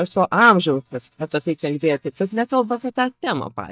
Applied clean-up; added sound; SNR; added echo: neural mask model DeepFilterNet 3.